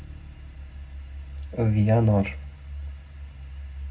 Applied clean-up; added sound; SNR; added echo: none; Bass guitar; 18 dB; reverberation time 0.3 s.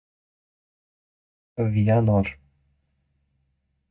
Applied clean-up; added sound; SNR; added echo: neural mask model DeepFilterNet 3.